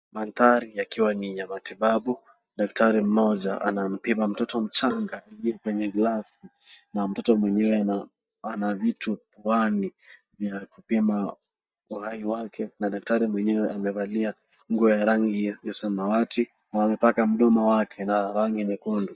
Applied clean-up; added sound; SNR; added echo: neural mask model DeepFilterNet 3.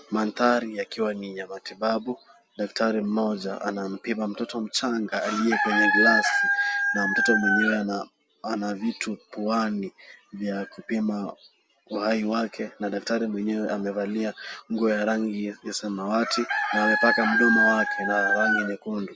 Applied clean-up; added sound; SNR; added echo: none; none; none; none.